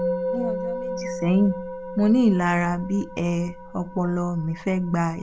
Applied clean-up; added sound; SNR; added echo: none; Musical instrument; 8 dB; none.